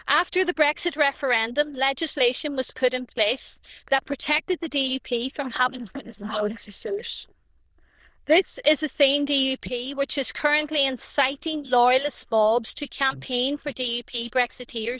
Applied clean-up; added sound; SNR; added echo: neural diffusion model UNIVERSE++.